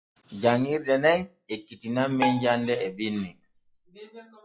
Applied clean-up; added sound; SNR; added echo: classical method log-MMSE.